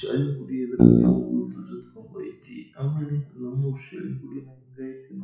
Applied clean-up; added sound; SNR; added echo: classical method WPE with log-MMSE.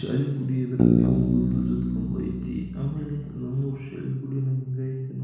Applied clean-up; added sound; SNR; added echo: none; Bass guitar; -2 dB; reverberation time 1.1 s.